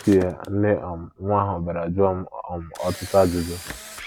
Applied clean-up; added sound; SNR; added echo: none; Camera; 17 dB; none.